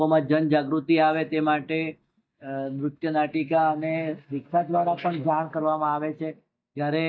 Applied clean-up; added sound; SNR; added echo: neural mask model DeepFilterNet 3.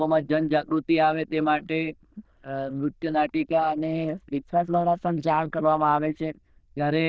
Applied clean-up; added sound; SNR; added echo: neural diffusion model UNIVERSE++.